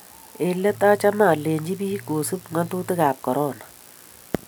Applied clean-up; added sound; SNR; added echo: none; Bass guitar; 20 dB; none.